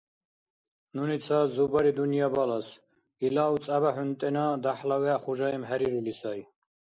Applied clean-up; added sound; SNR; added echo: none; none; none; none.